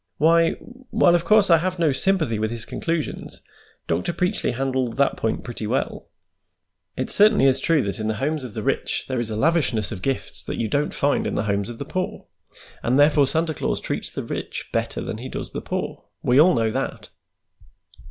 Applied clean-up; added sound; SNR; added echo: none; none; none; none.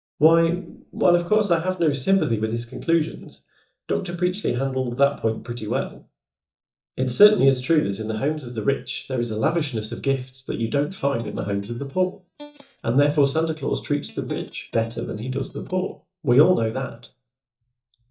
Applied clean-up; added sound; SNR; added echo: neural mask model DeepFilterNet 3.